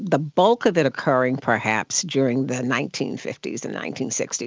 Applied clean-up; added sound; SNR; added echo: none; none; none; none.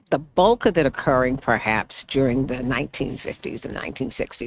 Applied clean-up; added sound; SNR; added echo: neural mask model RNNoise.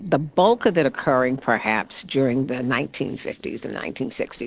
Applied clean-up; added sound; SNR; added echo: neural separator model SepFormer DNS4.